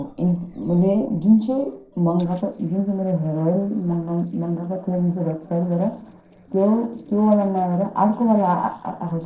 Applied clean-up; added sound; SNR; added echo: neural separator model SepFormer DNS4.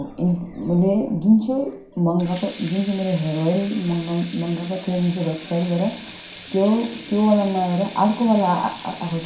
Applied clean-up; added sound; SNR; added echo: none; Sink (filling or washing) / Water tap, faucet; 15 dB; reverberation time 0.5 s.